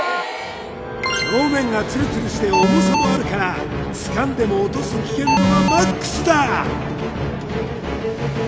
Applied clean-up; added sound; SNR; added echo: none; Alarm; -4 dB; none.